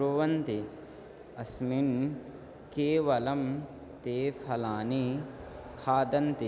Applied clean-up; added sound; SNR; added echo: none; none; none; none.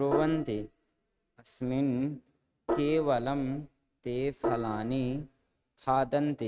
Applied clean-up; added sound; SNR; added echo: neural mask model RNNoise.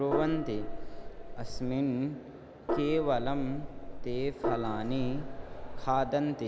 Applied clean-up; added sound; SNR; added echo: none; Gong; 2 dB; none.